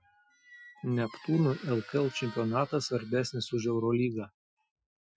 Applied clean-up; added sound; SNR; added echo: classical method Wiener filter.